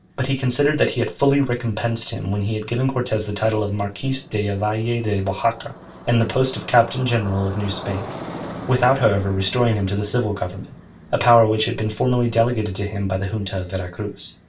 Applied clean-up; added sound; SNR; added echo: none; Motorcycle; 17 dB; reverberation time 0.2 s.